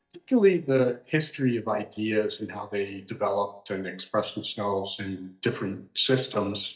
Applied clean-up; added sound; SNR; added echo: neural mask model DeepFilterNet 3.